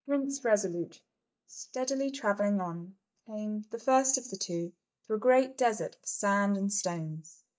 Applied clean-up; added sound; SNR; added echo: neural mask model DeepFilterNet 3.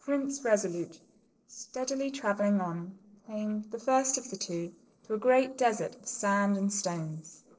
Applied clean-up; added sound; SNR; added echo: neural separator model SepFormer DNS4.